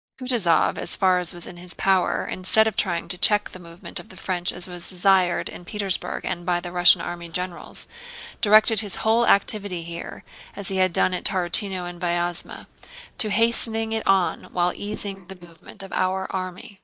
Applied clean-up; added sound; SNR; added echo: neural mask model DeepFilterNet 3.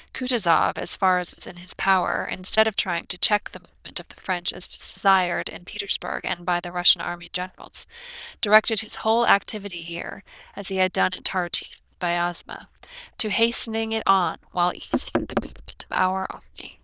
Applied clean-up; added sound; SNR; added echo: neural diffusion model UNIVERSE++.